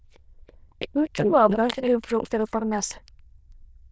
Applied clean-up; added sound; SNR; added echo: neural diffusion model UNIVERSE++.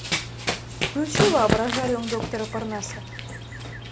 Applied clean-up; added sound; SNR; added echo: none; Snare drum + Run; 1 dB; none.